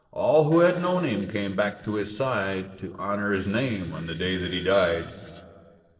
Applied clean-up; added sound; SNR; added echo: neural separator model SepFormer DNS4.